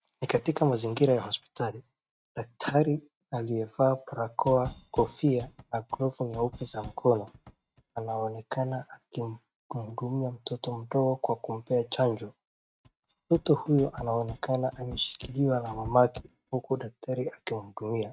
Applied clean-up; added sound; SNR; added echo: neural mask model RNNoise.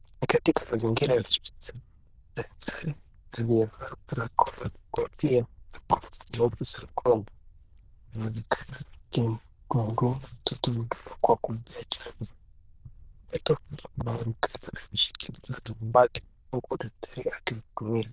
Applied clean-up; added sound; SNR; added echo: neural diffusion model UNIVERSE++.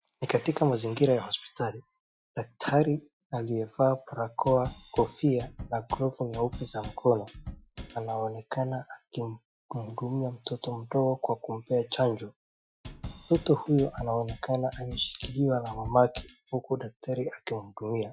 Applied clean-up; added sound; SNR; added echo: classical method Wiener filter.